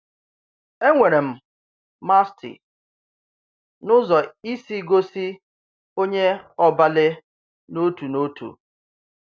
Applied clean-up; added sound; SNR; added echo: none; none; none; none.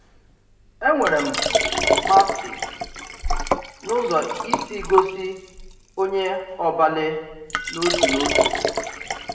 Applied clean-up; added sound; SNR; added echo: none; Liquid; 1 dB; reverberation time 0.9 s.